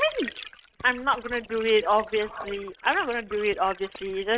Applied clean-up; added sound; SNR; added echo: neural mask model RNNoise.